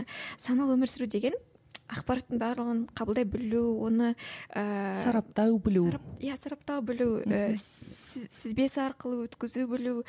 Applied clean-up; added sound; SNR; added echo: none; none; none; none.